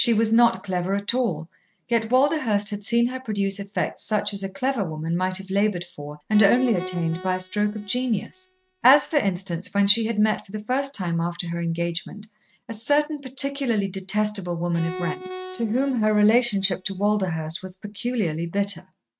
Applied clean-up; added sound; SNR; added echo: neural mask model RNNoise.